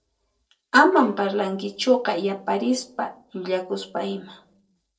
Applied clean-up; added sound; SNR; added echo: neural separator model SepFormer DNS4.